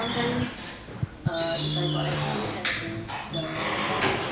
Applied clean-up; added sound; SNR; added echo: none; Squeak / Wood; -5 dB; none.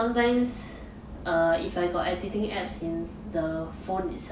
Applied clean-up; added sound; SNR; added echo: none; none; none; none.